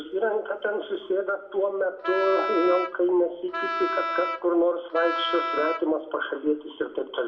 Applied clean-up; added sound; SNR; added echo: none; Wind instrument, woodwind instrument; 4 dB; reverberation time 0.7 s.